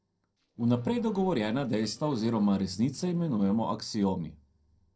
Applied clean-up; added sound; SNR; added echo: neural separator model SepFormer DNS4.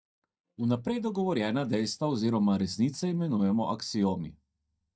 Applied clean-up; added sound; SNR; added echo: neural mask model DeepFilterNet 3.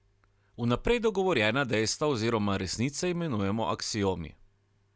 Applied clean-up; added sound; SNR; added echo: none; none; none; none.